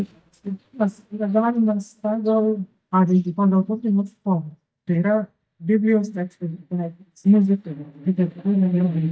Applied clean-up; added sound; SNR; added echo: neural mask model DeepFilterNet 3.